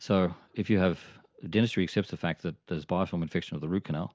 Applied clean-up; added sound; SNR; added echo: none; none; none; none.